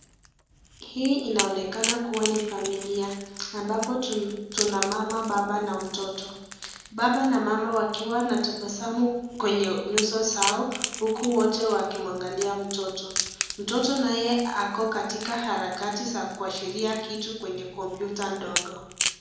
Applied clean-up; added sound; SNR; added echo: none; Crack / Crackle; 8 dB; reverberation time 0.9 s.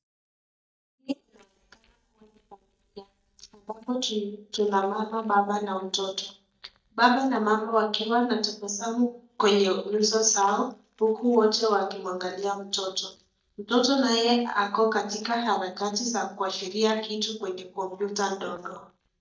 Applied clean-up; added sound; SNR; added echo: neural mask model DeepFilterNet 3.